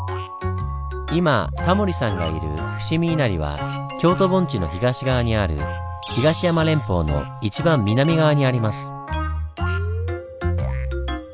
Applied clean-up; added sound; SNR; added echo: none; none; none; none.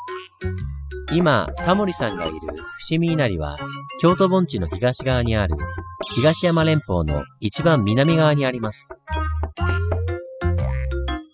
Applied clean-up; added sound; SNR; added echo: classical method spectral subtraction.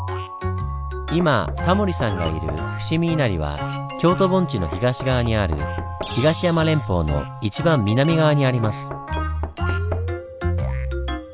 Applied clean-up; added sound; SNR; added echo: none; Knock; 17 dB; none.